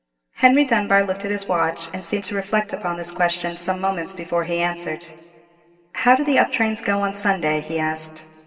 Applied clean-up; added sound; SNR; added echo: none; none; none; reverberation time 2.7 s.